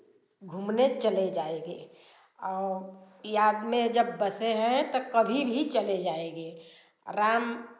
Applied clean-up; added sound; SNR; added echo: none; none; none; none.